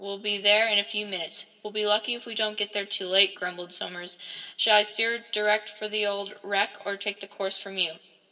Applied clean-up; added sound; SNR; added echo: none; none; none; reverberation time 1.4 s.